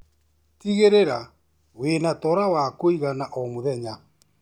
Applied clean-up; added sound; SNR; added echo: none; none; none; none.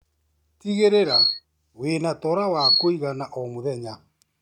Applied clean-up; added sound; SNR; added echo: neural mask model RNNoise.